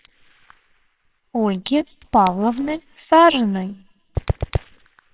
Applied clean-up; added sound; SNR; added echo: neural separator model SepFormer WHAMR!.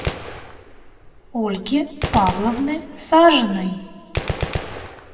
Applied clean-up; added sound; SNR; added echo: none; Gunshot, gunfire; 9 dB; reverberation time 1.1 s.